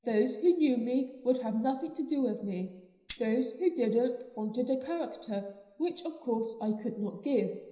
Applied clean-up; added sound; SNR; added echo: none; Tambourine; 6 dB; reverberation time 0.9 s.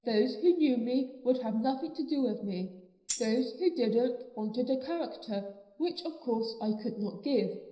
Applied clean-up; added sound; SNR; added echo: neural separator model SepFormer DNS4.